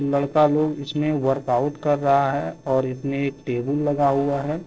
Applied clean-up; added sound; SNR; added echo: neural separator model SepFormer DNS4.